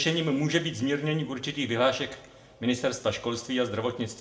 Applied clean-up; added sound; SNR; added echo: none; none; none; reverberation time 0.7 s.